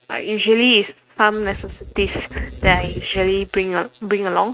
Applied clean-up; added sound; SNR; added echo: neural mask model RNNoise.